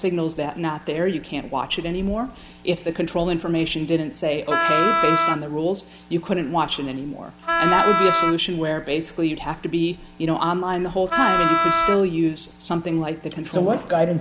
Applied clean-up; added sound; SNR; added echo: none; Wind instrument, woodwind instrument; -2 dB; none.